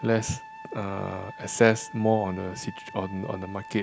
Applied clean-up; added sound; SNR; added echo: none; Wind instrument, woodwind instrument; 16 dB; none.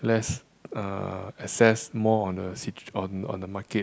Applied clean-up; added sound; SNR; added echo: none; none; none; none.